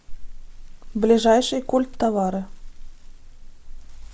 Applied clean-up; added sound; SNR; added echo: none; none; none; none.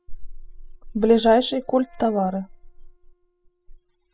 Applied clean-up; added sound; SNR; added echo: classical method spectral subtraction.